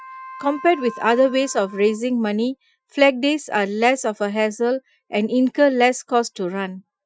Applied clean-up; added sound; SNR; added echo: classical method Wiener filter.